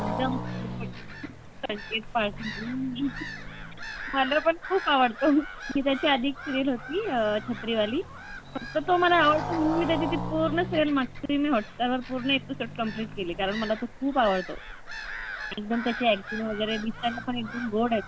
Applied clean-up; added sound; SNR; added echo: none; Gull, seagull / Bird vocalization, bird call, bird song + Motorcycle; 9 dB; none.